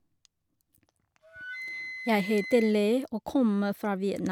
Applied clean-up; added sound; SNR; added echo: none; Wind instrument, woodwind instrument; 14 dB; none.